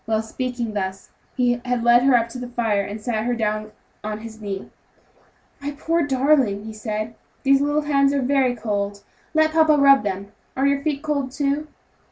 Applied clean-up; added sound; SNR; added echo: none; none; none; none.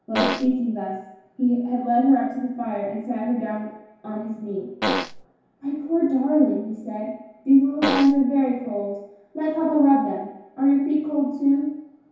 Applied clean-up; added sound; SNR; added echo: none; Fart; 2 dB; reverberation time 0.8 s.